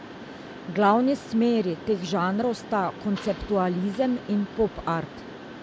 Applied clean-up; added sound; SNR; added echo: none; Mechanisms; 14 dB; none.